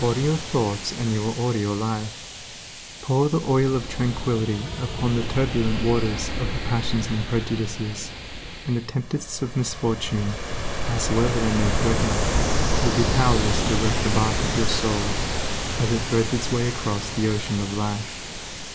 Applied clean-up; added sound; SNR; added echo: none; Ocean; 1 dB; none.